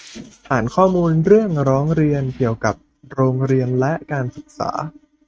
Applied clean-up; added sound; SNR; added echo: neural mask model RNNoise.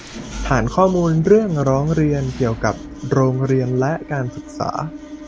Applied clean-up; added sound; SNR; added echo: none; Engine / Mechanisms; 13 dB; none.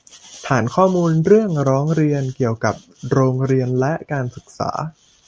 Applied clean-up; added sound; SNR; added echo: none; none; none; none.